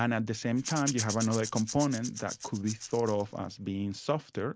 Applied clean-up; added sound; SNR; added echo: none; Rattle / Rattle (instrument); 10 dB; none.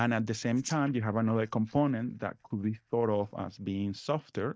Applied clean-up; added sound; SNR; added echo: neural mask model DeepFilterNet 3.